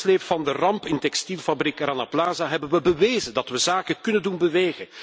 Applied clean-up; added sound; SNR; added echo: none; none; none; none.